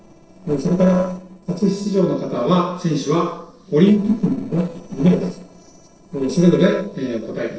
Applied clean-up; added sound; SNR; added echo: neural separator model SepFormer DNS4.